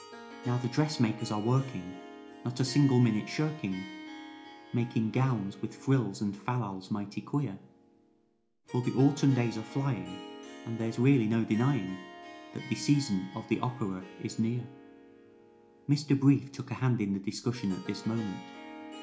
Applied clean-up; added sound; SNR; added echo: none; Harp; 17 dB; reverberation time 0.4 s.